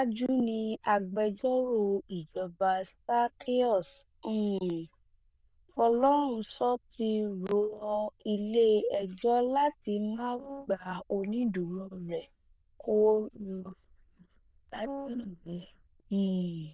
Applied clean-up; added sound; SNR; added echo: neural diffusion model UNIVERSE++.